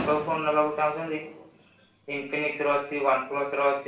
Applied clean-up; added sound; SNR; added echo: none; Fireworks; 16 dB; reverberation time 0.3 s.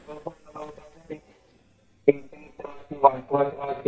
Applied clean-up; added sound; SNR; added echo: neural mask model DeepFilterNet 3.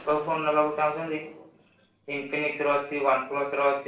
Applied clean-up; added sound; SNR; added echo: neural separator model SepFormer DNS4.